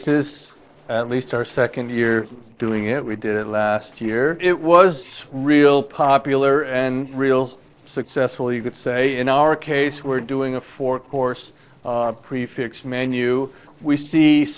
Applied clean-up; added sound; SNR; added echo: neural separator model SepFormer DNS4.